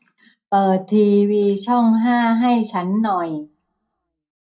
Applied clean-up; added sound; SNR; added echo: none; none; none; reverberation time 0.2 s.